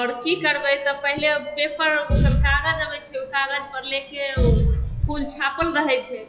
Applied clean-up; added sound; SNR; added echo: classical method log-MMSE.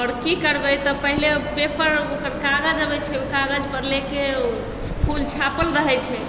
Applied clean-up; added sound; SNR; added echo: none; none; none; none.